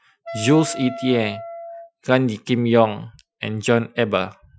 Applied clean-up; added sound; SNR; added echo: classical method Wiener filter.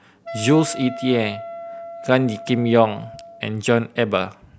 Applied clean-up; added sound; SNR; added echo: none; Wind instrument, woodwind instrument; 13 dB; none.